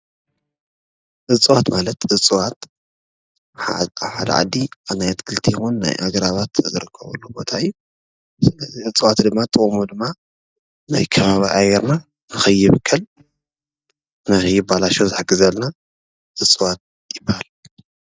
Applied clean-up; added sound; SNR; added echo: neural mask model DeepFilterNet 3.